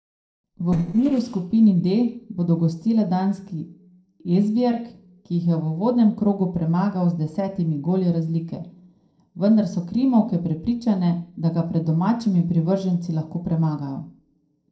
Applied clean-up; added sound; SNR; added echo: neural separator model SepFormer DNS4.